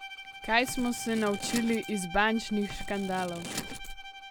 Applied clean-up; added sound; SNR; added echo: none; Scissors + Bowed string instrument; 10 dB; none.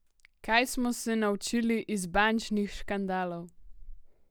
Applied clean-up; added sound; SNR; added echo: none; none; none; none.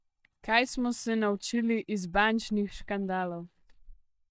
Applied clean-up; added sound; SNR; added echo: neural mask model DeepFilterNet 3.